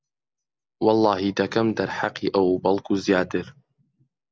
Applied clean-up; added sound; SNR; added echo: none; none; none; none.